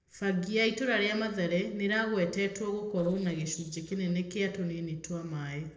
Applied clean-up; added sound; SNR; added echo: neural separator model SepFormer DNS4.